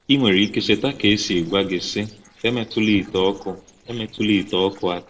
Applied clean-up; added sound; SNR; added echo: neural separator model SepFormer DNS4.